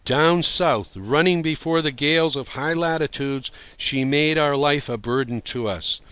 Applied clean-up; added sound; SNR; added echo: none; none; none; none.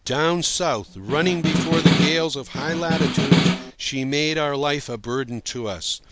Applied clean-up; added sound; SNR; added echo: none; Snare drum; -3 dB; none.